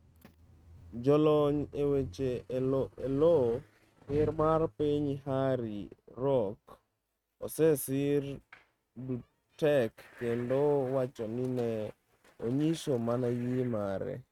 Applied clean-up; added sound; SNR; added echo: neural mask model RNNoise.